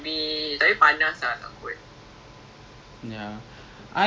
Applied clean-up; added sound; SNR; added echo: none; none; none; none.